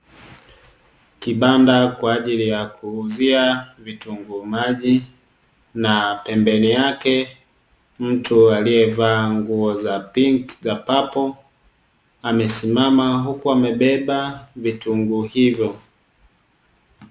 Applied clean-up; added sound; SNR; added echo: none; none; none; none.